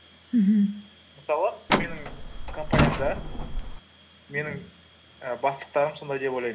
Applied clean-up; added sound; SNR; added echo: none; Truck; -2 dB; none.